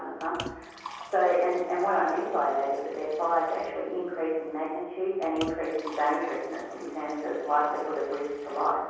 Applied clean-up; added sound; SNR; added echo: none; Liquid; 17 dB; reverberation time 1.3 s.